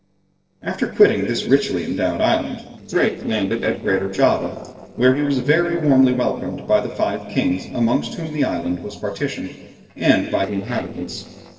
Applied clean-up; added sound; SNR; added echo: neural separator model SepFormer DNS4.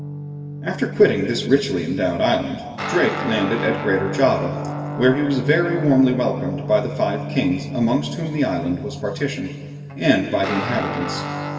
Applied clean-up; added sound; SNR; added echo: none; Guitar; 8 dB; reverberation time 2.0 s.